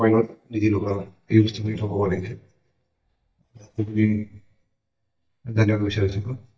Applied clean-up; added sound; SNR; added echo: neural mask model DeepFilterNet 3.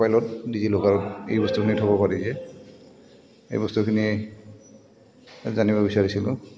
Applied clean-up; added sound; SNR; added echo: none; none; none; none.